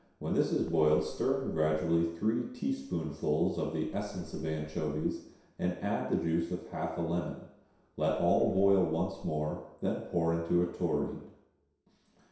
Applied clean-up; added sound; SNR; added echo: none; Water / Splash, splatter; 18 dB; reverberation time 0.7 s.